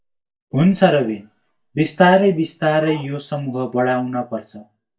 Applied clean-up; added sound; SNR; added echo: neural mask model DeepFilterNet 3.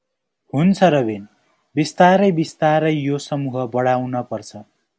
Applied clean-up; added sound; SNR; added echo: none; none; none; none.